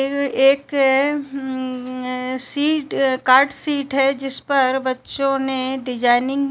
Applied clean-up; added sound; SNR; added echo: none; none; none; none.